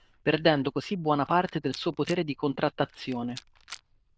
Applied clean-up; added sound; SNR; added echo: neural diffusion model UNIVERSE++.